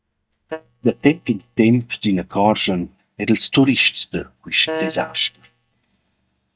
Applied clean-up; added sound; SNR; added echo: neural mask model DeepFilterNet 3.